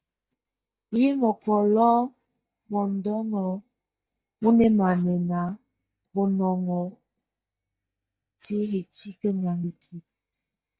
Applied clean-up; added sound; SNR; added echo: neural mask model DeepFilterNet 3.